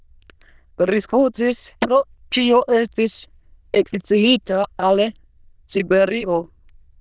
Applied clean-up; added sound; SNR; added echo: neural diffusion model UNIVERSE++.